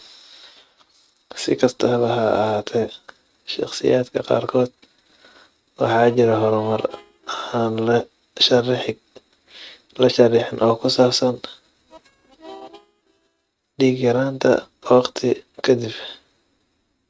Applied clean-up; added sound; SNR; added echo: neural mask model RNNoise.